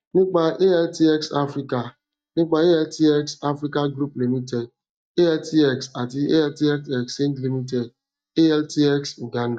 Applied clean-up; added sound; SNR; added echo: neural mask model DeepFilterNet 3.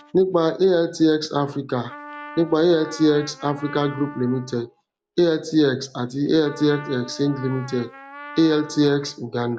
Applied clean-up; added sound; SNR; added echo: none; Trumpet; 19 dB; none.